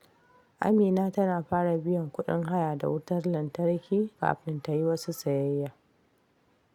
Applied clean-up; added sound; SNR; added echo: none; none; none; none.